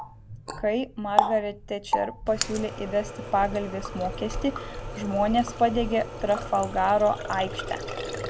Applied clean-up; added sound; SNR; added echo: none; Water tap, faucet; 5 dB; none.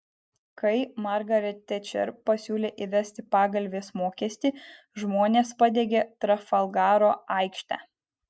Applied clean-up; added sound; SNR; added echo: none; none; none; none.